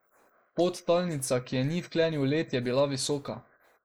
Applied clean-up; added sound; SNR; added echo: neural mask model Resemble Enhance denoiser.